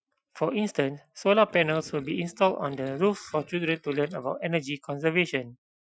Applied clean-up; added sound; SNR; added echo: classical method Wiener filter.